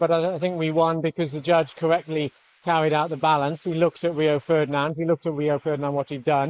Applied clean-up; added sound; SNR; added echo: neural mask model Resemble Enhance denoiser.